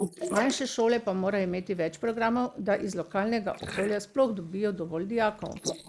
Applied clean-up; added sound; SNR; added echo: neural mask model Resemble Enhance denoiser.